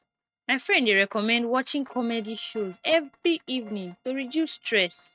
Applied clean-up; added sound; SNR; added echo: neural mask model RNNoise.